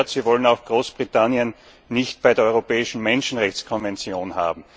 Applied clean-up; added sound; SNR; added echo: none; none; none; none.